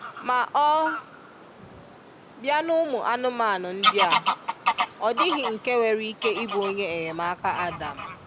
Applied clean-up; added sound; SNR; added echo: none; Bird vocalization, bird call, bird song / Fowl; 4 dB; none.